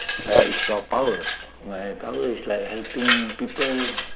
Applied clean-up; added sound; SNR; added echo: none; Glass; 4 dB; none.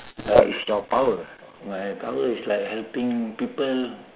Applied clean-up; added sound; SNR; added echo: none; none; none; none.